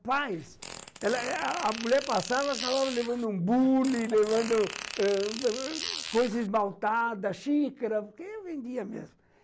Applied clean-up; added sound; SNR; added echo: none; Fart; 10 dB; none.